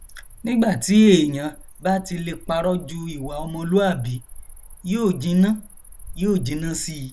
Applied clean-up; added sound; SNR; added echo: none; Cricket; 17 dB; none.